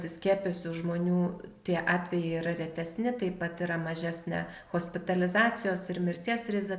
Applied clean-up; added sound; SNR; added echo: none; none; none; none.